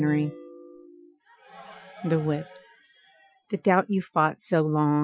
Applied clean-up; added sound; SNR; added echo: classical method Wiener filter.